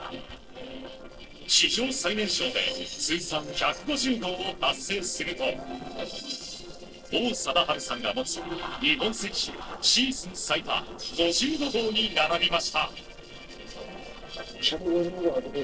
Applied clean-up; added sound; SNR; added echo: neural separator model SepFormer DNS4.